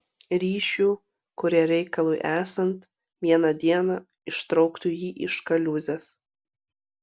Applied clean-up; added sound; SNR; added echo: none; none; none; none.